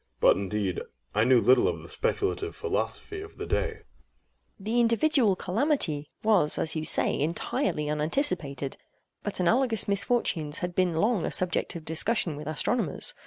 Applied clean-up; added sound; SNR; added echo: none; none; none; none.